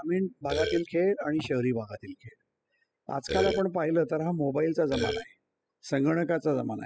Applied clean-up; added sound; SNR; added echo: classical method spectral subtraction.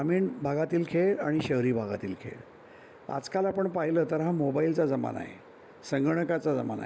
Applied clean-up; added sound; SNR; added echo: none; none; none; none.